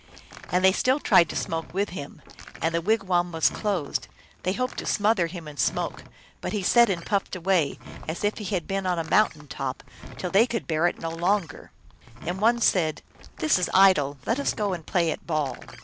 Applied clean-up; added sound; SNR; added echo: none; Door; 19 dB; none.